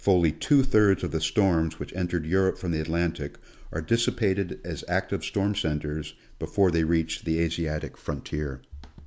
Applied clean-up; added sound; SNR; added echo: none; none; none; none.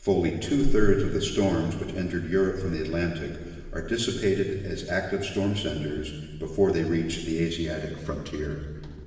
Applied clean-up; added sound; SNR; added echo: none; none; none; reverberation time 1.6 s.